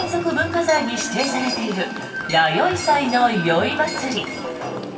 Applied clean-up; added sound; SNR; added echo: none; Applause; 20 dB; reverberation time 2.4 s.